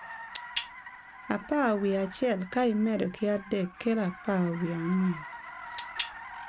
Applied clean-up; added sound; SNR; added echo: none; Car; 14 dB; none.